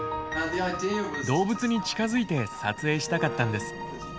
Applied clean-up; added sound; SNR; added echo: none; Thunder; 20 dB; none.